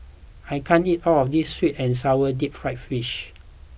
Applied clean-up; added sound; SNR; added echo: none; none; none; none.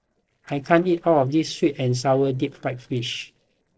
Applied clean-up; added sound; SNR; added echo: neural separator model SepFormer DNS4.